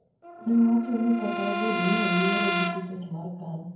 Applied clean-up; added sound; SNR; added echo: none; Brass instrument; 4 dB; reverberation time 0.9 s.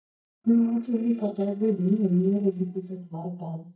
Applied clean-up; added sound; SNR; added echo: neural mask model DeepFilterNet 3.